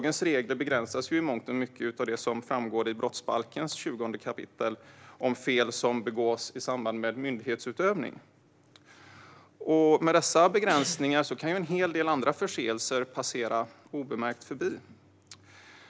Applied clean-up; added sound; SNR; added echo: none; none; none; none.